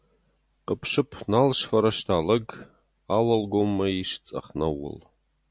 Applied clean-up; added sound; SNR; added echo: none; none; none; none.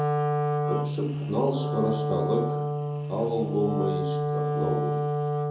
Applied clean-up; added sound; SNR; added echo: none; Wind instrument, woodwind instrument; -3 dB; reverberation time 2.7 s.